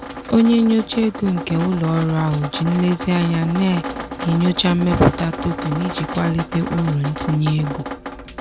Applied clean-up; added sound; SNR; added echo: none; Drip; 9 dB; none.